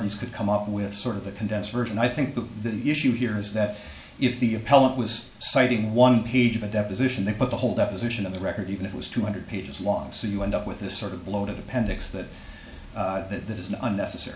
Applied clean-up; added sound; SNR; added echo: none; none; none; reverberation time 0.5 s.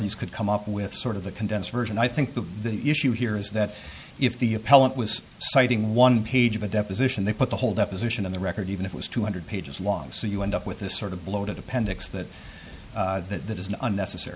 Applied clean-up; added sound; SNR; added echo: none; none; none; none.